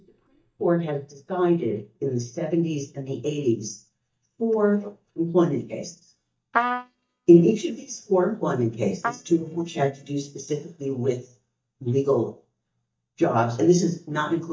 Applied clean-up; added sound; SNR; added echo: neural mask model DeepFilterNet 3.